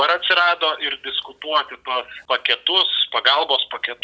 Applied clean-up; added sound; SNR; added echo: none; none; none; none.